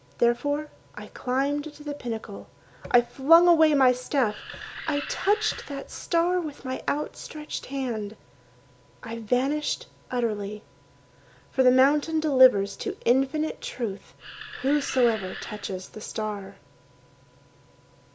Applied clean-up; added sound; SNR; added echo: none; Animal; 12 dB; none.